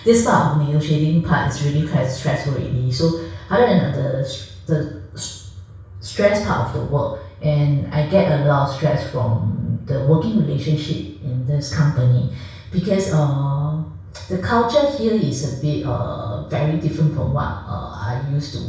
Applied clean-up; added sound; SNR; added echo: none; none; none; reverberation time 0.6 s.